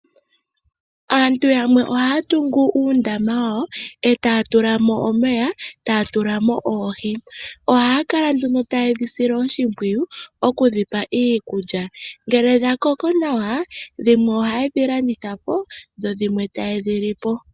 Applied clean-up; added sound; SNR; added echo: none; none; none; none.